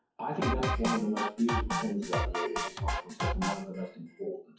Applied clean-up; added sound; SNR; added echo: classical method WPE with log-MMSE.